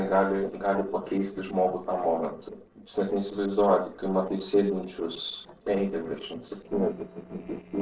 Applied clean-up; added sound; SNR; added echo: neural separator model SepFormer DNS4.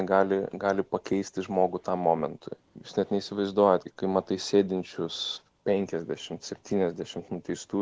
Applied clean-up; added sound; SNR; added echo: none; none; none; none.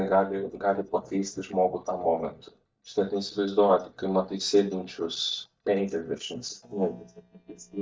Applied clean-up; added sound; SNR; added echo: neural mask model DeepFilterNet 3.